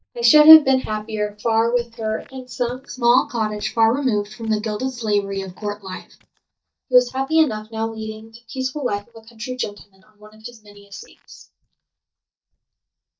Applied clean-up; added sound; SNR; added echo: neural mask model DeepFilterNet 3.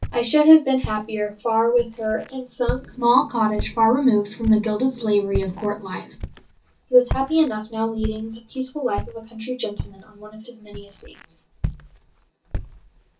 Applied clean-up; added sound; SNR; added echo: none; Walk, footsteps; 12 dB; reverberation time 0.3 s.